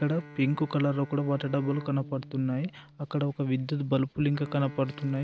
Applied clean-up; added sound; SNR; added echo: none; Bowed string instrument; 19 dB; none.